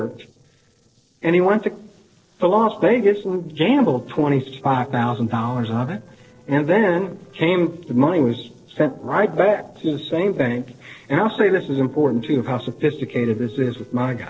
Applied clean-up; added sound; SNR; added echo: neural separator model SepFormer DNS4.